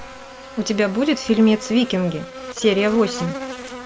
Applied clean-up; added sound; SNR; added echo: none; Buzz; 13 dB; none.